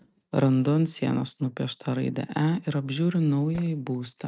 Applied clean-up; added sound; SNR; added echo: neural mask model RNNoise.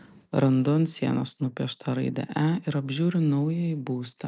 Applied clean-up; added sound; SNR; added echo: none; none; none; none.